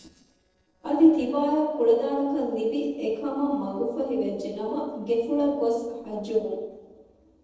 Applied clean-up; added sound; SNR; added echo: neural separator model SepFormer DNS4.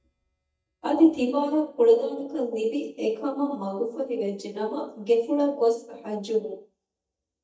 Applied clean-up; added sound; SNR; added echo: neural mask model DeepFilterNet 3.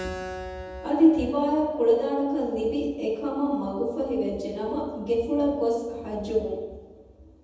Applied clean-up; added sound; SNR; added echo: none; Keyboard (musical); 17 dB; reverberation time 1.1 s.